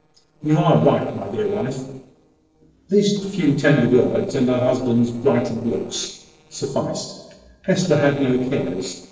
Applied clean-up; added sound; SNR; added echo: neural separator model SepFormer DNS4.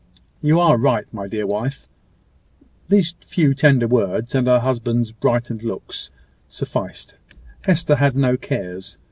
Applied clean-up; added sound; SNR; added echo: none; none; none; none.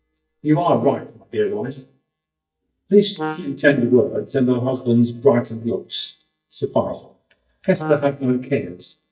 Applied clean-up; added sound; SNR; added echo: neural mask model DeepFilterNet 3.